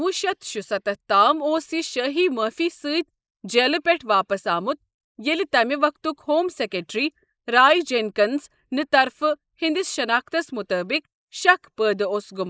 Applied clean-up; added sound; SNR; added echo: neural mask model Resemble Enhance denoiser.